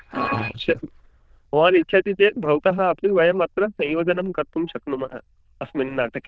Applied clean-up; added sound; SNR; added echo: neural diffusion model UNIVERSE++.